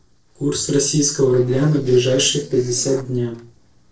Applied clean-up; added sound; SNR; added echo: neural separator model SepFormer DNS4.